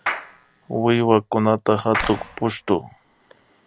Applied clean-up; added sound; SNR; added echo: none; Clapping + Clapping; 10 dB; none.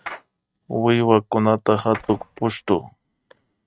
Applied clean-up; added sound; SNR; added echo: neural mask model RNNoise.